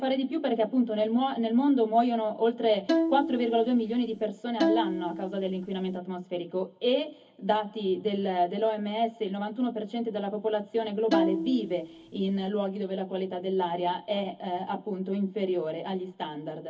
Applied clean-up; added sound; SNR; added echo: none; Bowed string instrument; 2 dB; reverberation time 0.3 s.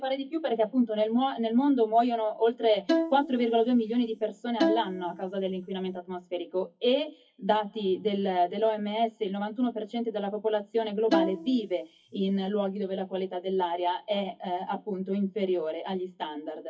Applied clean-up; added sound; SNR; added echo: classical method WPE with log-MMSE.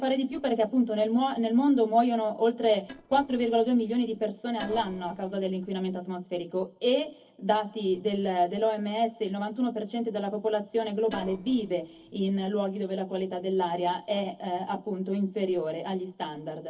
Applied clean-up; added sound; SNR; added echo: neural separator model SepFormer DNS4.